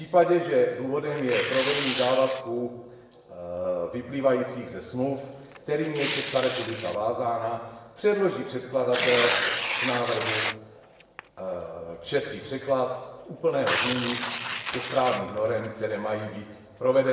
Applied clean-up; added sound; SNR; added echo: none; Tearing; 7 dB; reverberation time 1.1 s.